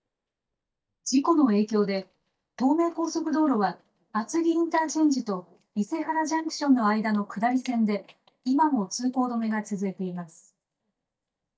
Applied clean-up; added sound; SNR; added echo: neural mask model DeepFilterNet 3.